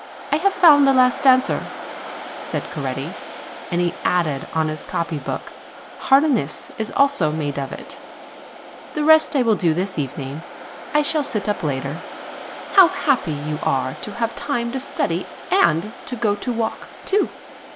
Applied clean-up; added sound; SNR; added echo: none; Waves, surf; 14 dB; none.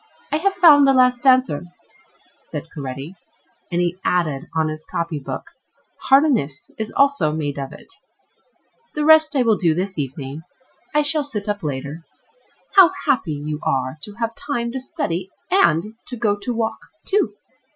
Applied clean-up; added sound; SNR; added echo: classical method Wiener filter.